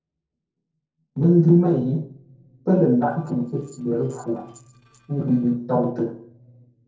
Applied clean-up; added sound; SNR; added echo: neural separator model SepFormer DNS4.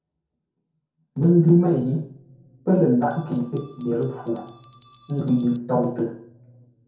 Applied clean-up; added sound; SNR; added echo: none; Bell; 4 dB; reverberation time 0.6 s.